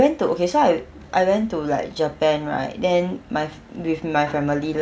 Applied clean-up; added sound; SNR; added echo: none; none; none; none.